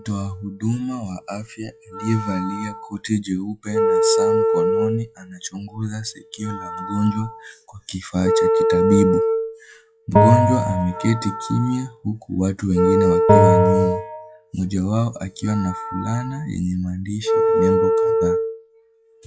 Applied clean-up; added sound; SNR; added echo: classical method log-MMSE.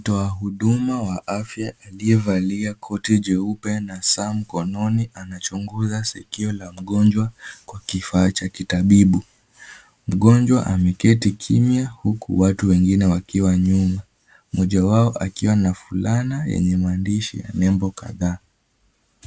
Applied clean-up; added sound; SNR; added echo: none; none; none; none.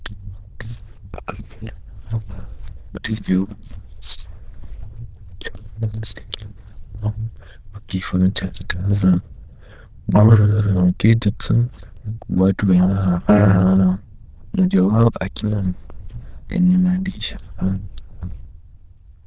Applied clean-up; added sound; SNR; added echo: neural diffusion model UNIVERSE++.